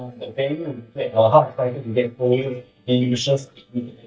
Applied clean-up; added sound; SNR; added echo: neural mask model DeepFilterNet 3.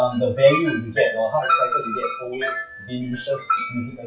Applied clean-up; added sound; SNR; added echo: classical method WPE with log-MMSE.